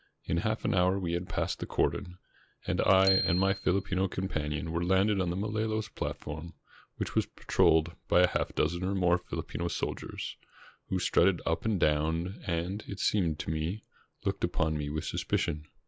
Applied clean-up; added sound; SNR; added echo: none; Bicycle bell; 7 dB; none.